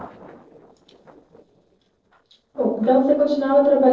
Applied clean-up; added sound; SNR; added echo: neural separator model SepFormer DNS4.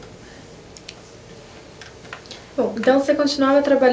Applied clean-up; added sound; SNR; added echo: none; none; none; none.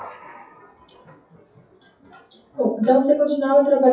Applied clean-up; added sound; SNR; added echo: classical method WPE with log-MMSE.